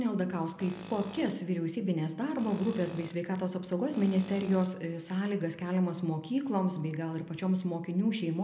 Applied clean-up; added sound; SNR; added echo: none; Tools; 18 dB; reverberation time 0.7 s.